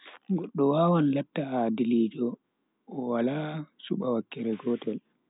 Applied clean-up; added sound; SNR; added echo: none; none; none; none.